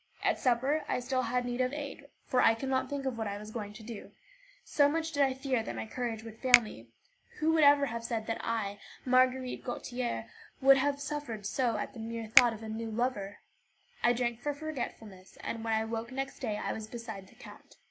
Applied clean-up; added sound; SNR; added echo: none; Finger snapping; 4 dB; none.